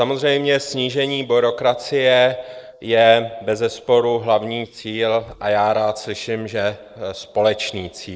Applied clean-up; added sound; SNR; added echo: neural mask model Resemble Enhance denoiser.